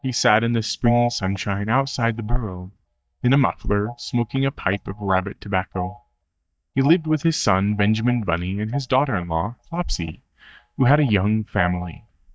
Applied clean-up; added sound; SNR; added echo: neural mask model DeepFilterNet 3.